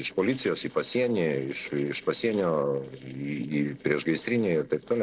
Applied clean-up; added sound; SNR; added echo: neural separator model SepFormer DNS4.